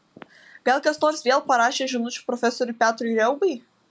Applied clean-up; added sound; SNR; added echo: none; none; none; none.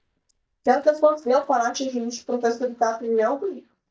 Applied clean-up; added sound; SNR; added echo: neural mask model DeepFilterNet 3.